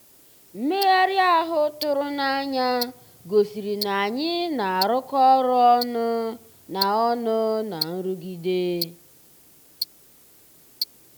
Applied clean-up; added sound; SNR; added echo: none; Tick-tock; 14 dB; none.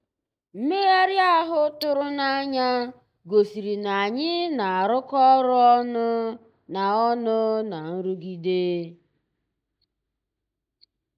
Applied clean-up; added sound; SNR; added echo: neural mask model DeepFilterNet 3.